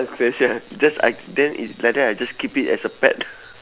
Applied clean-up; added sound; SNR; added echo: none; none; none; none.